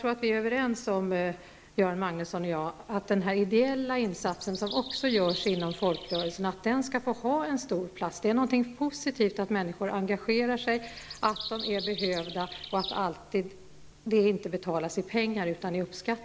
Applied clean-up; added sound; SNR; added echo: none; Bird vocalization, bird call, bird song; 12 dB; none.